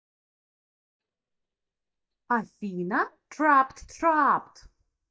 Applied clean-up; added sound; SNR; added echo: neural mask model DeepFilterNet 3.